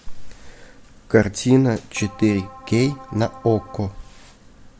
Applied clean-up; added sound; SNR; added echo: none; Keyboard (musical); 20 dB; none.